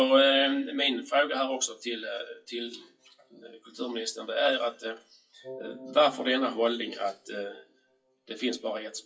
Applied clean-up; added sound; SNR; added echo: classical method WPE with log-MMSE.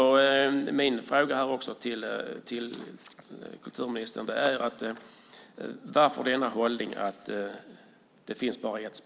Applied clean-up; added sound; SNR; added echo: none; none; none; none.